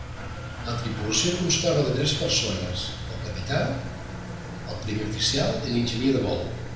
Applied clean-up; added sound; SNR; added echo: none; Engine; 7 dB; reverberation time 0.9 s.